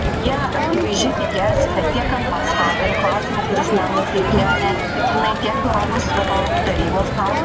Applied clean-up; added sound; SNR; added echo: none; Crowd; -4 dB; none.